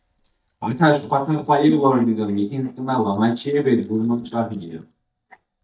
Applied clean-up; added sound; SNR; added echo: neural mask model DeepFilterNet 3.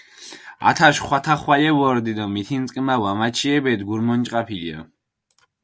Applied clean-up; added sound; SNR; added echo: none; none; none; none.